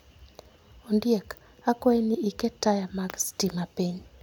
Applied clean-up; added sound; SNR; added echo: none; none; none; none.